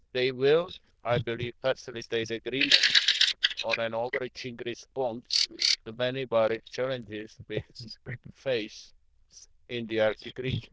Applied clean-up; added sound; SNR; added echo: neural diffusion model UNIVERSE++.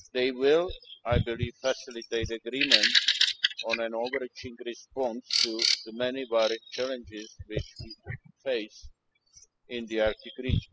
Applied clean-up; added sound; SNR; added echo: classical method spectral subtraction.